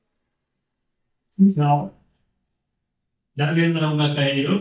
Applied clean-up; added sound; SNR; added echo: neural mask model DeepFilterNet 3.